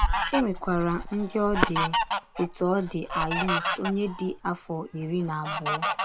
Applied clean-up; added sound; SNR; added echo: none; Fowl; 1 dB; none.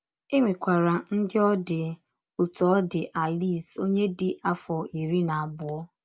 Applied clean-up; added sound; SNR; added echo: none; none; none; none.